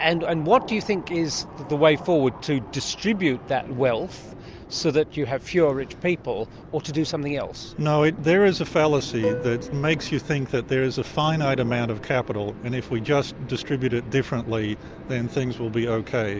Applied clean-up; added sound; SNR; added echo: none; Plucked string instrument; 9 dB; none.